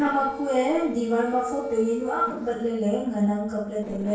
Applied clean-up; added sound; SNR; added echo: neural separator model SepFormer DNS4.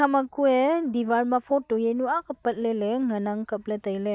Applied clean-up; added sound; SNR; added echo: none; none; none; none.